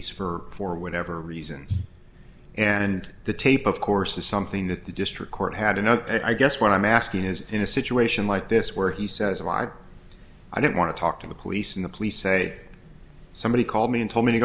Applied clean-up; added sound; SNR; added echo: none; none; none; none.